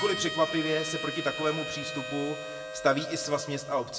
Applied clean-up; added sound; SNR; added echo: none; Harmonica; 7 dB; reverberation time 1.4 s.